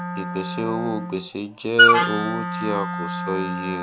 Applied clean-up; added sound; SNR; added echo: none; Wind instrument, woodwind instrument; -4 dB; none.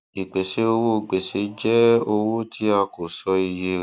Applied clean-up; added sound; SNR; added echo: none; none; none; none.